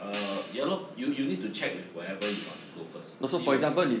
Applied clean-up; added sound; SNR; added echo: none; Hi-hat; 11 dB; none.